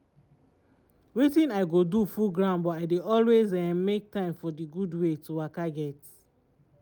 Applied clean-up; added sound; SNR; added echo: none; none; none; none.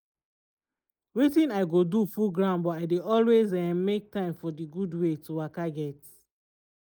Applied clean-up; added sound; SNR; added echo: neural mask model Resemble Enhance denoiser.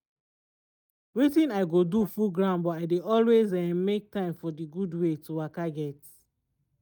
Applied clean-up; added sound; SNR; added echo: neural mask model DeepFilterNet 3.